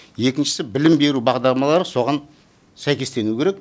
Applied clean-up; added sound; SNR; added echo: none; none; none; none.